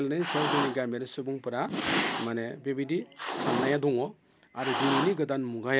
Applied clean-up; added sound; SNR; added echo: none; Cat; 3 dB; none.